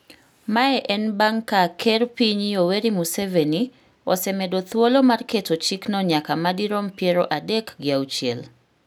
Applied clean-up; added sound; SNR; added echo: none; none; none; none.